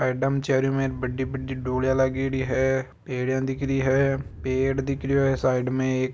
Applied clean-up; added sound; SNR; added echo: none; Wind; 13 dB; none.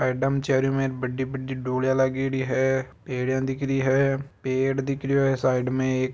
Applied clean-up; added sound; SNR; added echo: none; none; none; none.